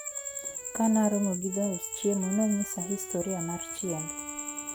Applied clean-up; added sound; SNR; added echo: none; Bowed string instrument; 16 dB; none.